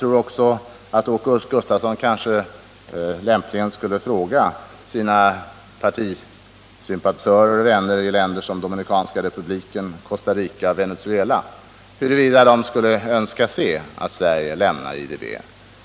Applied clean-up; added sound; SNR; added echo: none; none; none; none.